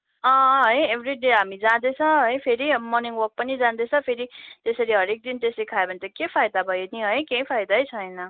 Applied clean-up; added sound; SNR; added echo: none; none; none; none.